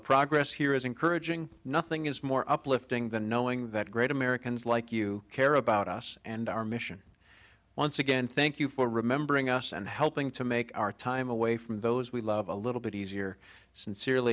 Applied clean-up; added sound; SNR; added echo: none; none; none; none.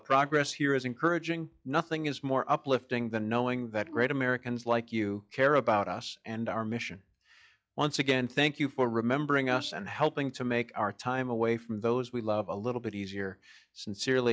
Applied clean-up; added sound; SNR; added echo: classical method log-MMSE.